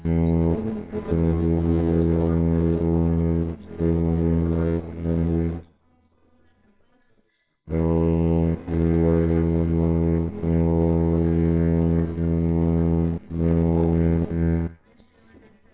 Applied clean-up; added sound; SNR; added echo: neural separator model SepFormer WHAMR!.